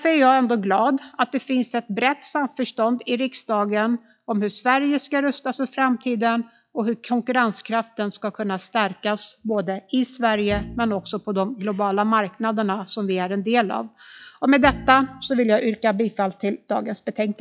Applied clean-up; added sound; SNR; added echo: classical method log-MMSE.